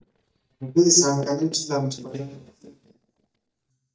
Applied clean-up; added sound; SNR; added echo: neural mask model DeepFilterNet 3.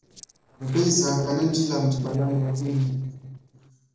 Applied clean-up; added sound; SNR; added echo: neural separator model SepFormer DNS4.